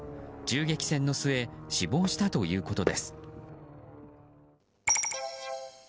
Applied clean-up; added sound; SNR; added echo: none; Fireworks; 11 dB; none.